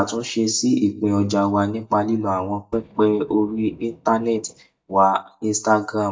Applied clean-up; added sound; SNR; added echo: neural mask model DeepFilterNet 3.